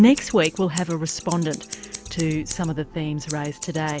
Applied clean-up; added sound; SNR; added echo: none; Scissors; 15 dB; none.